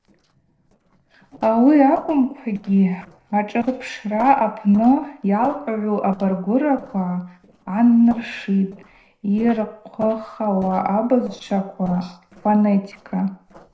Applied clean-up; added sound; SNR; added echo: neural separator model SepFormer DNS4.